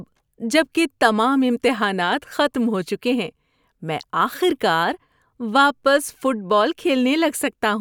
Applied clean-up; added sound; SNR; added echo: none; none; none; none.